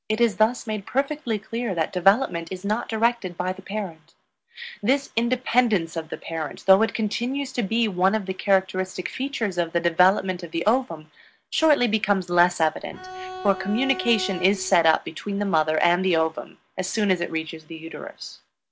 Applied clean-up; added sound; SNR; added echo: none; Bowed string instrument; 11 dB; none.